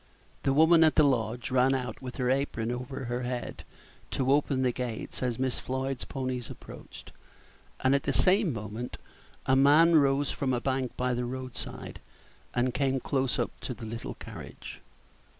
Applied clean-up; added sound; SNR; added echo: none; none; none; none.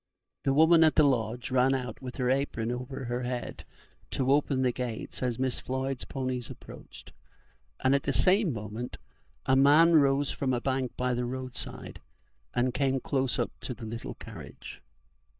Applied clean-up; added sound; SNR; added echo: neural mask model DeepFilterNet 3.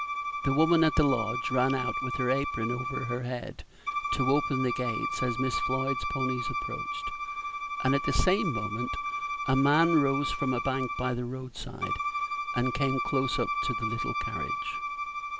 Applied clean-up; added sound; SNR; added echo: none; Bowed string instrument; 3 dB; none.